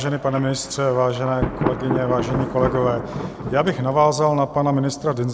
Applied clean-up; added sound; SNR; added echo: none; Thunder; 8 dB; none.